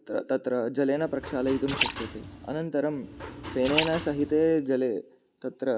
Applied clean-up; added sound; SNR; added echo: none; Liquid; 7 dB; none.